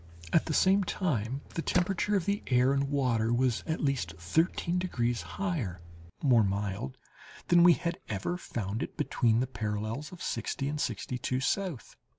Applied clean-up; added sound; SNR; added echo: none; Tools; 6 dB; none.